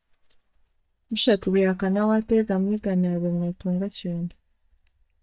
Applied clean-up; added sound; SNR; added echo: neural mask model DeepFilterNet 3.